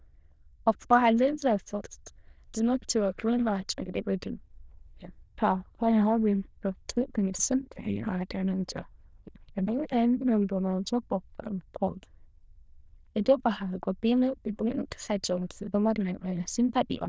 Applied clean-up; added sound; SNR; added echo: neural diffusion model UNIVERSE++.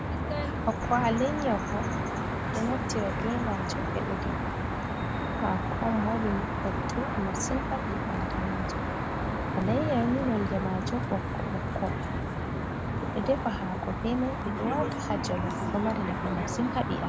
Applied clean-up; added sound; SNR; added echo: none; Traffic noise, roadway noise; -2 dB; none.